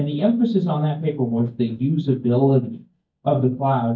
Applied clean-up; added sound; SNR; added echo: neural mask model DeepFilterNet 3.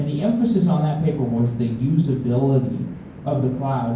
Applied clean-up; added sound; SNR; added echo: none; Train; 18 dB; reverberation time 0.9 s.